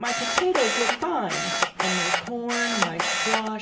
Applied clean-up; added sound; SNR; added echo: none; Camera; -2 dB; reverberation time 0.9 s.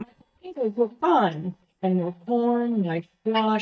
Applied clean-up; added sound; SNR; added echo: neural mask model DeepFilterNet 3.